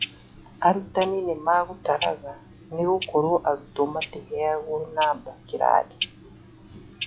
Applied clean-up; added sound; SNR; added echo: classical method log-MMSE.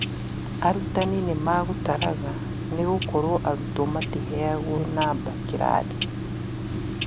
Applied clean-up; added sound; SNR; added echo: none; Clock; 2 dB; none.